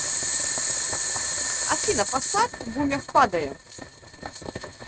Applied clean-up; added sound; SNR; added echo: neural mask model RNNoise.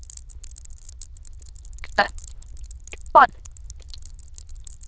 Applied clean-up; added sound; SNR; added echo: neural diffusion model UNIVERSE++.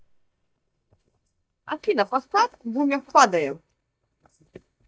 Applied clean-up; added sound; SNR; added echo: neural mask model DeepFilterNet 3.